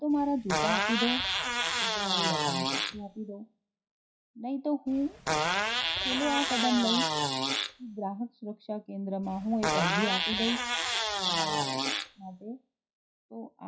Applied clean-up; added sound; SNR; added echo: classical method WPE with log-MMSE.